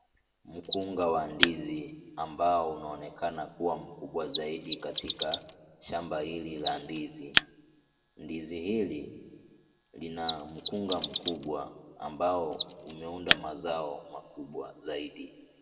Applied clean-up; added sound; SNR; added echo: none; Mechanisms; 3 dB; reverberation time 1.4 s.